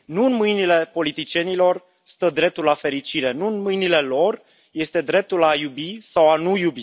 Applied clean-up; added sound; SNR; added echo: none; none; none; none.